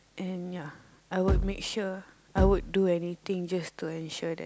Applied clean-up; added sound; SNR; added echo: none; Bass drum; -1 dB; none.